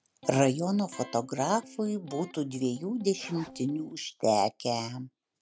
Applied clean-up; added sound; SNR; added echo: none; Electric guitar + Zipper (clothing); 18 dB; none.